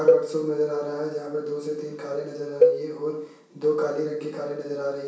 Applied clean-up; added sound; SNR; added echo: none; Cowbell; -2 dB; reverberation time 0.7 s.